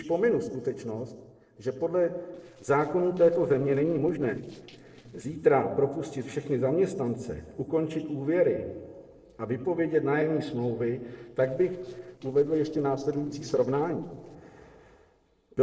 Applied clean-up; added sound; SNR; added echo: neural separator model SepFormer DNS4.